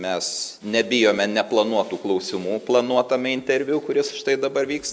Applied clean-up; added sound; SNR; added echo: none; none; none; none.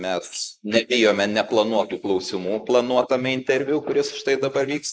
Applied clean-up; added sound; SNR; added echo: neural mask model Resemble Enhance denoiser.